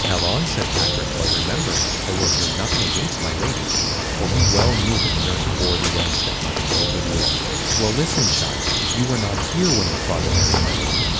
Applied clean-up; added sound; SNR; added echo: none; Bird; -5 dB; none.